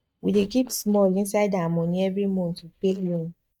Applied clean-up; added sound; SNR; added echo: neural mask model DeepFilterNet 3.